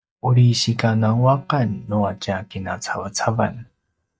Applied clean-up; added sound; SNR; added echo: neural mask model DeepFilterNet 3.